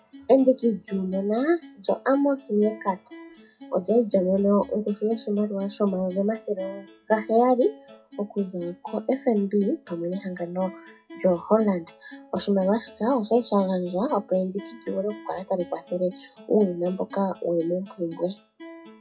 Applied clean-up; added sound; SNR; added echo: classical method WPE with log-MMSE.